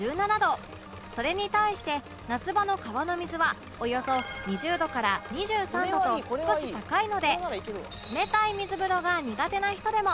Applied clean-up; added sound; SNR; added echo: none; Engine / Mechanisms; 16 dB; none.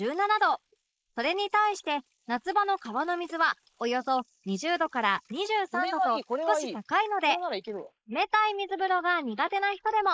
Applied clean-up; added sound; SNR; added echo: neural mask model Resemble Enhance denoiser.